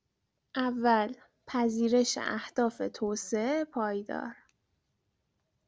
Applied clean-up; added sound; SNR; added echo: none; none; none; none.